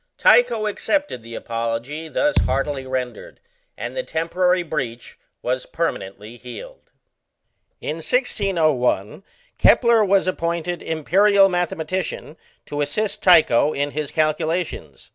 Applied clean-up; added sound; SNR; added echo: none; Thump, thud; 4 dB; none.